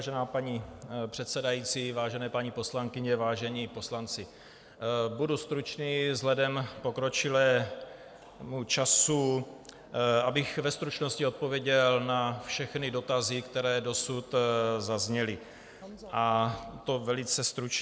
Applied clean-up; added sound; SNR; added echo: none; none; none; none.